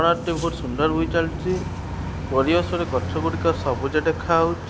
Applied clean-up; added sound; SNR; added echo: none; Traffic noise, roadway noise; 10 dB; none.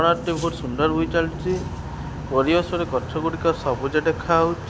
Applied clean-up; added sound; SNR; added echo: none; none; none; none.